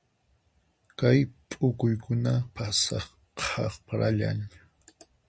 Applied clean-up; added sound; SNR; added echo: none; none; none; none.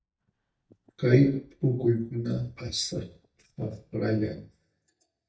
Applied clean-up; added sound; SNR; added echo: neural mask model DeepFilterNet 3.